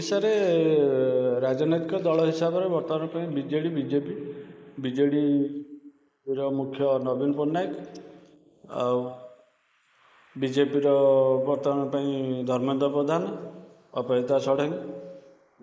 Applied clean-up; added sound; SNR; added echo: neural mask model Resemble Enhance denoiser.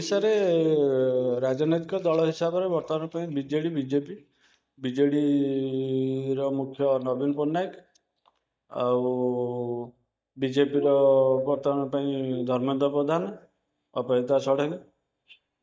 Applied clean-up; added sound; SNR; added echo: neural mask model DeepFilterNet 3.